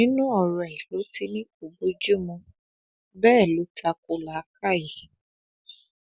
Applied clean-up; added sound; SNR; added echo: none; none; none; none.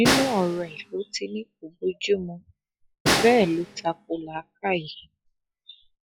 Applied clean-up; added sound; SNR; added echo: classical method log-MMSE.